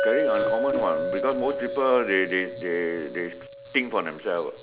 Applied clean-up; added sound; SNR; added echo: none; Chink, clink; 2 dB; none.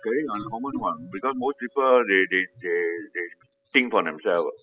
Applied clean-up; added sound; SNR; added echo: classical method spectral subtraction.